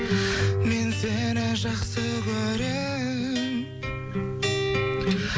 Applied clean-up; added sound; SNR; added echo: none; none; none; none.